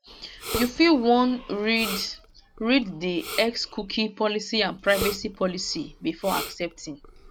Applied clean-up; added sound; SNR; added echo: none; Respiratory sounds; 12 dB; none.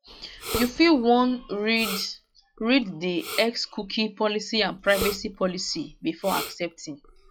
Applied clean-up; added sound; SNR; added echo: classical method log-MMSE.